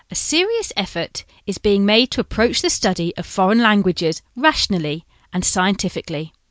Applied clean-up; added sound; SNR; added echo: none; none; none; none.